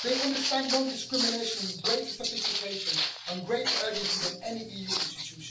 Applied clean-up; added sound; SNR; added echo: none; Walk, footsteps; -1 dB; reverberation time 0.3 s.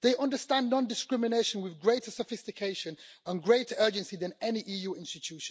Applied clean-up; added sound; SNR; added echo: none; none; none; none.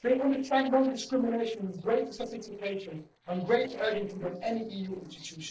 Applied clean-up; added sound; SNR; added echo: neural separator model SepFormer DNS4.